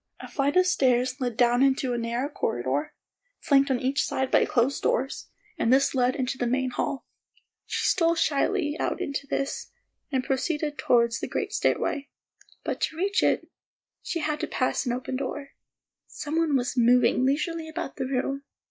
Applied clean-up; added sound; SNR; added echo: neural mask model Resemble Enhance denoiser.